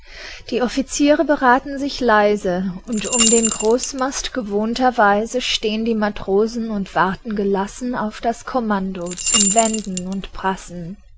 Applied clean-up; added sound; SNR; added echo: none; Rattle / Keys jangling; 3 dB; none.